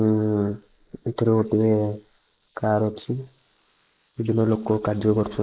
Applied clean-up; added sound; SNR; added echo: neural mask model Resemble Enhance denoiser.